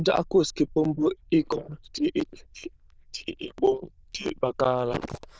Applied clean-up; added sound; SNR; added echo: neural diffusion model UNIVERSE++.